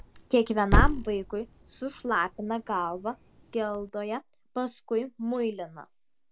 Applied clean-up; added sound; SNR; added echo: none; Thump, thud; 1 dB; none.